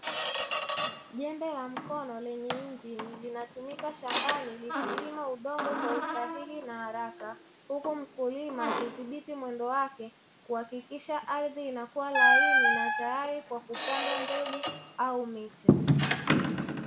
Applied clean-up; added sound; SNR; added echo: none; Squeak; -4 dB; none.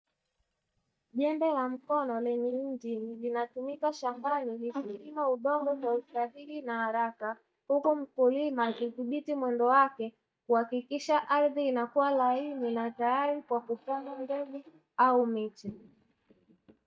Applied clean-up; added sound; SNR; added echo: neural mask model DeepFilterNet 3.